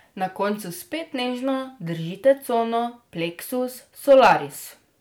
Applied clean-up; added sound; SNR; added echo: none; none; none; none.